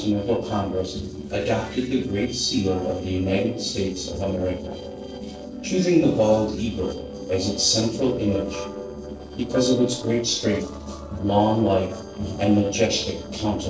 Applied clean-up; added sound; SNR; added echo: neural separator model SepFormer DNS4.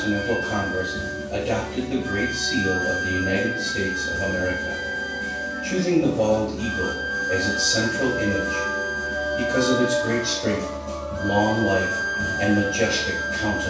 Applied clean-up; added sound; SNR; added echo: none; Bowed string instrument; 4 dB; reverberation time 0.7 s.